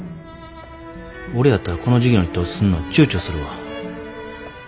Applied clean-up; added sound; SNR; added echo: none; none; none; none.